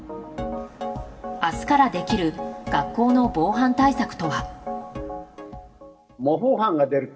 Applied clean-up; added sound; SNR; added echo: none; Piano; 19 dB; reverberation time 1.0 s.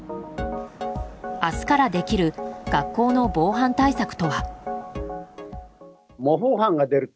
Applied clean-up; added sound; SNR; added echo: none; none; none; none.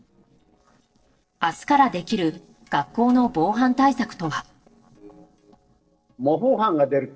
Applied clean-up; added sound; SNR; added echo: neural separator model SepFormer DNS4.